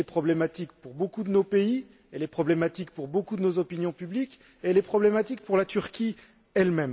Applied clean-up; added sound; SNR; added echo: none; none; none; none.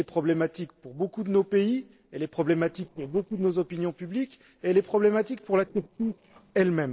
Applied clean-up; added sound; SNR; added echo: neural separator model SepFormer DNS4.